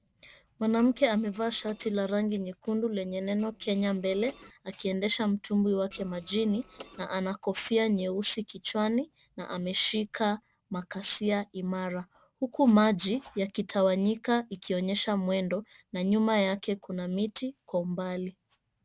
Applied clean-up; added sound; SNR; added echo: neural separator model SepFormer DNS4.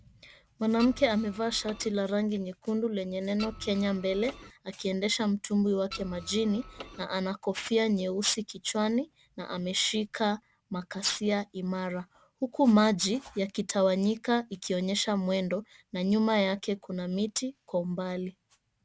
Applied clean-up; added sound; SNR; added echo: none; Printer; 15 dB; none.